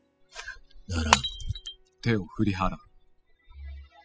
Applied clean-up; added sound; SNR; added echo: classical method spectral subtraction.